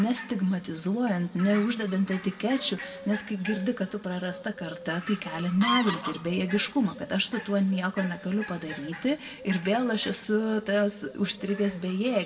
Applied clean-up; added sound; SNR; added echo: none; Fowl; 12 dB; reverberation time 1.6 s.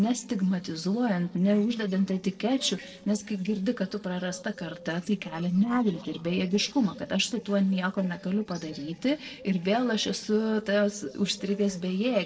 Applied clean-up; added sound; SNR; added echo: neural separator model SepFormer DNS4.